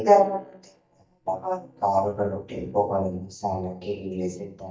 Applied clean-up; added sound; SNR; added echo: neural mask model DeepFilterNet 3.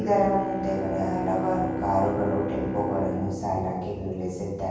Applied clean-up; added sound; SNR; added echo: none; Bowed string instrument; 6 dB; reverberation time 1.2 s.